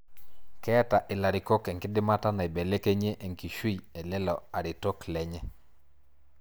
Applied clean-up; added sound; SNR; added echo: none; none; none; none.